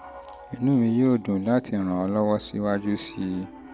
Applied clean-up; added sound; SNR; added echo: none; Piano; 18 dB; none.